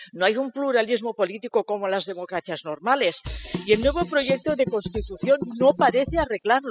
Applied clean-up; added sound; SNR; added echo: classical method spectral subtraction.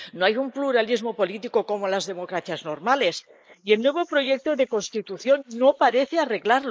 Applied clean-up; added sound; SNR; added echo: neural mask model Resemble Enhance denoiser.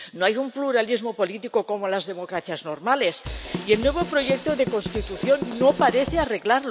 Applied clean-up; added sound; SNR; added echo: none; Drum kit; 7 dB; none.